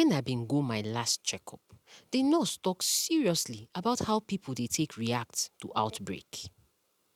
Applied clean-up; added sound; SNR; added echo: none; none; none; none.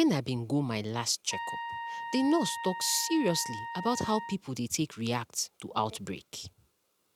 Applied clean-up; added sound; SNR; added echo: none; Trumpet; 7 dB; none.